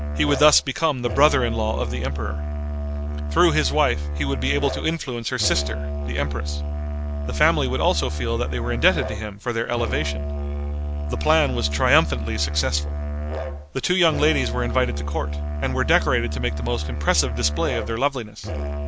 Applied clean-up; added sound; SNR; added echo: none; Musical instrument; 3 dB; none.